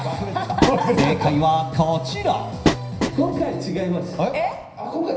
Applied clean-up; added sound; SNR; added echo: none; Train; 5 dB; reverberation time 0.9 s.